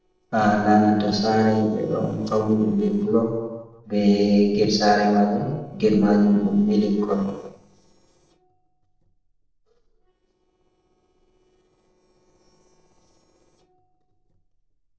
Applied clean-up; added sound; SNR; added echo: neural separator model SepFormer DNS4.